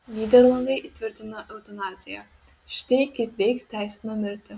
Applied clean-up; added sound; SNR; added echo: none; none; none; none.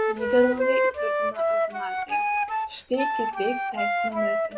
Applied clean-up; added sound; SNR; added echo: none; Wind instrument, woodwind instrument; -4 dB; none.